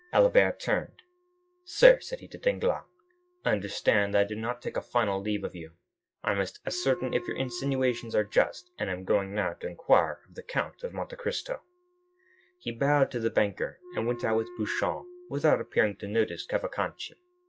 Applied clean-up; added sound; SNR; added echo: classical method log-MMSE.